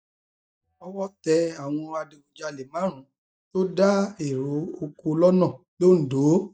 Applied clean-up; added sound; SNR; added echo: neural mask model DeepFilterNet 3.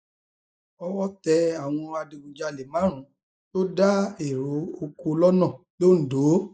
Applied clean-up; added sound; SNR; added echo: neural mask model Resemble Enhance denoiser.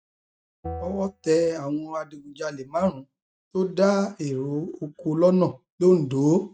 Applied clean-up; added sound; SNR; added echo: neural mask model RNNoise.